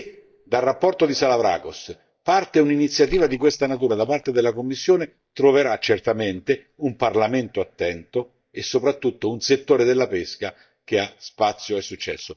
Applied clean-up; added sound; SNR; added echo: neural mask model DeepFilterNet 3.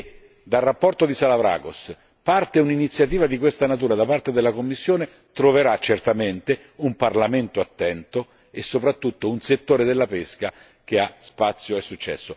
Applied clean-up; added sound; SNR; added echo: none; none; none; none.